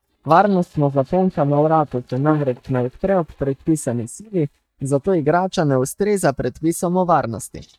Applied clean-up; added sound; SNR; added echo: neural mask model DeepFilterNet 3.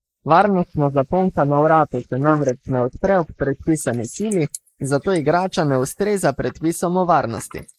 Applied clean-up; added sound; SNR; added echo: neural mask model Resemble Enhance denoiser.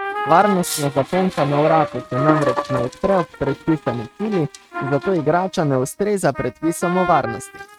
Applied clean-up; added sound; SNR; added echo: neural mask model RNNoise.